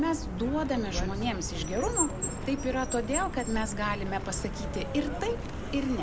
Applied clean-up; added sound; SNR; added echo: none; Car; 2 dB; none.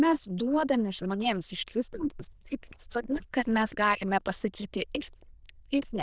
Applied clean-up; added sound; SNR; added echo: neural diffusion model UNIVERSE++.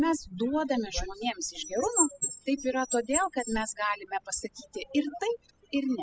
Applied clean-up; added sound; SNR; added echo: classical method spectral subtraction.